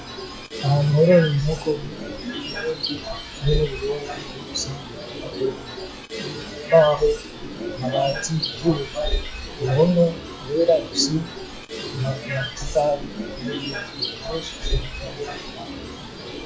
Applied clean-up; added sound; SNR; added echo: classical method log-MMSE.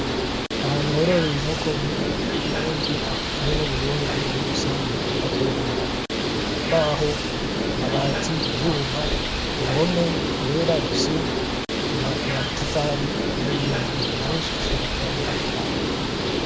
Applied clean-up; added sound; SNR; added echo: none; Bird; -3 dB; none.